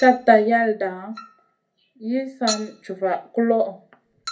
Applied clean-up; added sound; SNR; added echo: none; Chink, clink; 16 dB; reverberation time 0.3 s.